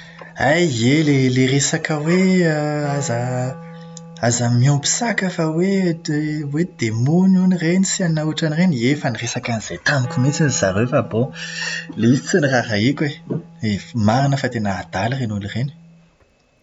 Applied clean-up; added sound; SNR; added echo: none; Wind instrument, woodwind instrument; 20 dB; none.